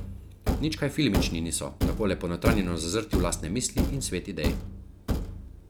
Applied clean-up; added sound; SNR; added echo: none; Thump, thud; 0 dB; none.